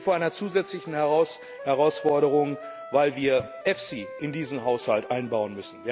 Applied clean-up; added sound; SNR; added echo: none; Wind instrument, woodwind instrument; 16 dB; none.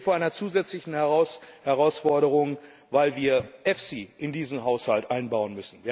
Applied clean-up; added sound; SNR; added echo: none; none; none; none.